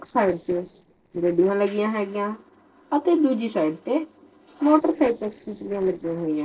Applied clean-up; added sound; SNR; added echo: neural separator model SepFormer DNS4.